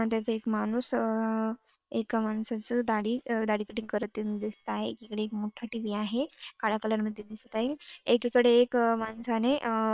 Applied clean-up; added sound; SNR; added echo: neural separator model SepFormer WHAM!.